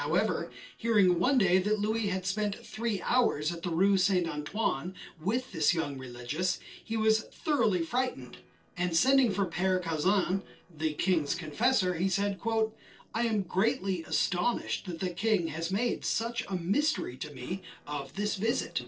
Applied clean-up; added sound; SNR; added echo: neural separator model SepFormer DNS4.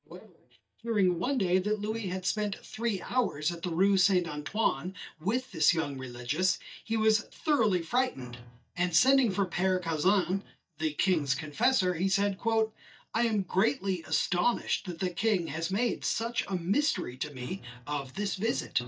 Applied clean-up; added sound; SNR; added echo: neural mask model DeepFilterNet 3.